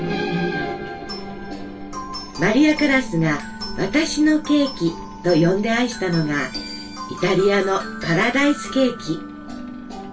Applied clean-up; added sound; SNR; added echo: none; Subway, metro, underground; 17 dB; reverberation time 0.2 s.